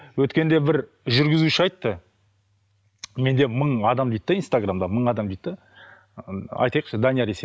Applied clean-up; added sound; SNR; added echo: none; none; none; none.